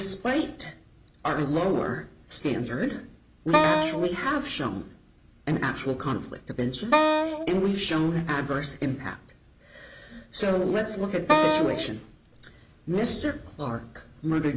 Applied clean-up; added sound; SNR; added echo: none; Wind instrument, woodwind instrument; -3 dB; none.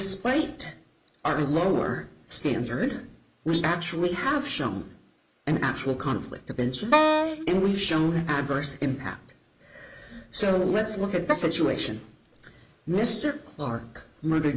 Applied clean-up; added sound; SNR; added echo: neural mask model Resemble Enhance denoiser.